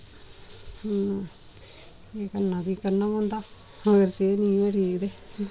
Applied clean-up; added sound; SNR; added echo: none; none; none; none.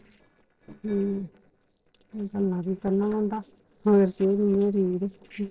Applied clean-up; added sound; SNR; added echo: neural separator model SepFormer DNS4.